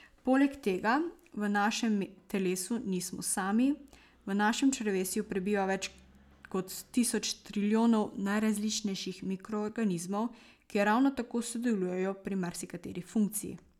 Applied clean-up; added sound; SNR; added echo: none; none; none; none.